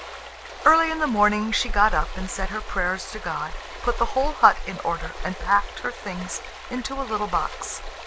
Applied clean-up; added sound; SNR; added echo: none; Stream; 14 dB; none.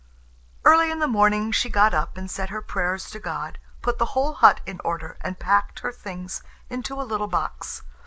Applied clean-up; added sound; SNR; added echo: none; none; none; none.